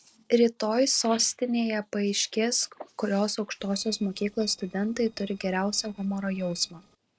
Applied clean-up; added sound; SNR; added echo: neural separator model SepFormer DNS4.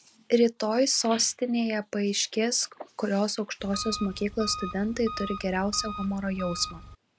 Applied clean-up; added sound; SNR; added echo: none; Engine; 11 dB; none.